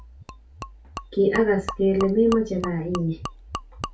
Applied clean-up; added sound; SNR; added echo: none; Gurgling / Liquid; 12 dB; reverberation time 0.2 s.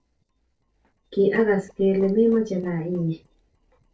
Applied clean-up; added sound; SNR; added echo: neural separator model SepFormer DNS4.